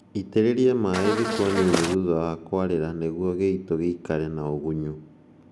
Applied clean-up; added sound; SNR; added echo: none; Buzz; 2 dB; none.